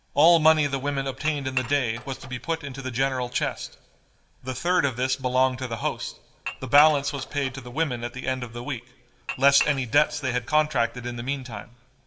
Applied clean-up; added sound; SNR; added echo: none; Dishes, pots, and pans / Chink, clink; 12 dB; reverberation time 0.4 s.